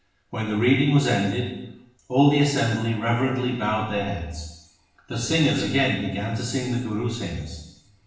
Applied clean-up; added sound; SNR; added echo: none; none; none; reverberation time 0.9 s.